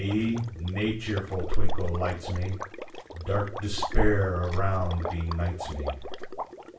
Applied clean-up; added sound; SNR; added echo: none; Water / Liquid; 13 dB; reverberation time 0.3 s.